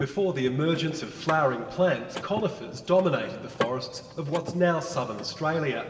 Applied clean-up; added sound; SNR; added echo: none; Mechanisms / Car; 13 dB; reverberation time 2.8 s.